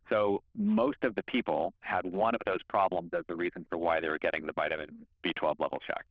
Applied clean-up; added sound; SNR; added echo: neural diffusion model UNIVERSE++.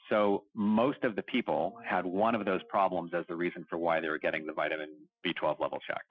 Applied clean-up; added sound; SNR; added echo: classical method Wiener filter.